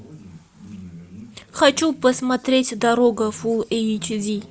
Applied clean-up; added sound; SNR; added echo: none; none; none; none.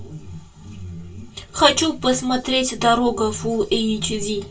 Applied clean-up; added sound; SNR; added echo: none; none; none; reverberation time 0.1 s.